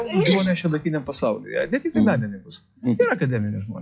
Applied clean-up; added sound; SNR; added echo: classical method log-MMSE.